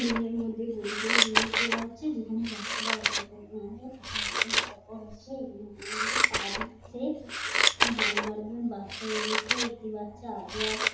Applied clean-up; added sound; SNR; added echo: none; Scissors; -5 dB; reverberation time 0.8 s.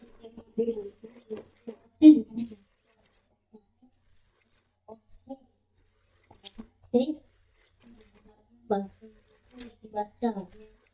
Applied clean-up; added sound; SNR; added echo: neural mask model DeepFilterNet 3.